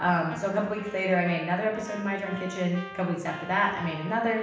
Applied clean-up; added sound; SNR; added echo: none; Trumpet; 15 dB; reverberation time 0.9 s.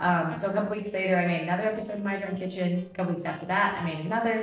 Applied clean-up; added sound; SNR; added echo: neural separator model SepFormer DNS4.